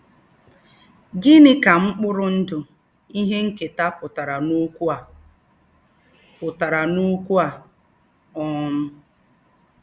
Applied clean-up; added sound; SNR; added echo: none; none; none; none.